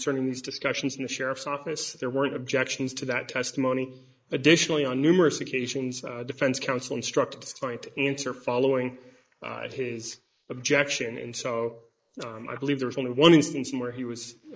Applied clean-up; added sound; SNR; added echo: neural mask model Resemble Enhance denoiser.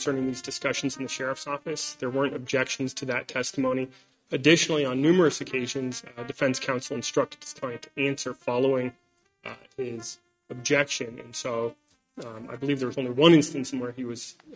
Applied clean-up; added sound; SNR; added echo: neural mask model RNNoise.